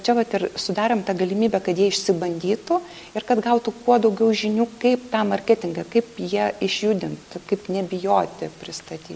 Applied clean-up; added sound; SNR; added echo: none; none; none; none.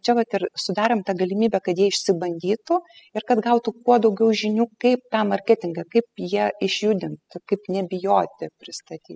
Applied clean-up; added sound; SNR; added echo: classical method spectral subtraction.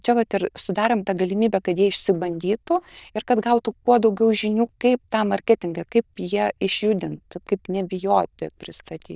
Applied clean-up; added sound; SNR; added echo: neural diffusion model UNIVERSE++.